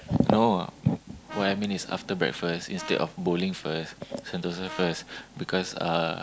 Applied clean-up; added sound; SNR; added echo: none; Brass instrument; 16 dB; none.